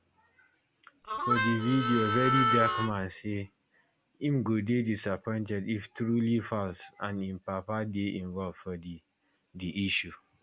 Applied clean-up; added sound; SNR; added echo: none; Harmonica; -3 dB; none.